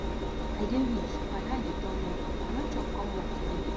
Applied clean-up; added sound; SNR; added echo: none; Engine; -5 dB; none.